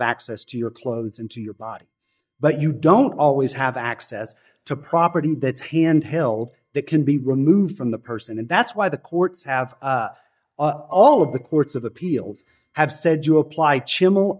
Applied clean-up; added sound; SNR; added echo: neural mask model DeepFilterNet 3.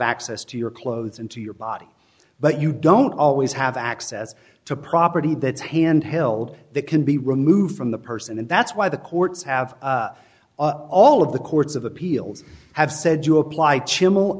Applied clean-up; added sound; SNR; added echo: none; none; none; none.